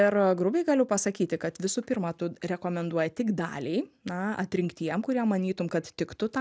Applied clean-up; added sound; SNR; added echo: none; none; none; none.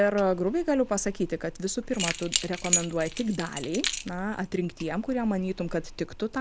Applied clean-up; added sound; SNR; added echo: none; Keys jangling; 6 dB; none.